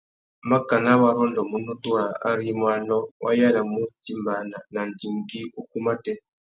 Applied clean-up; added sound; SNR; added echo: none; none; none; none.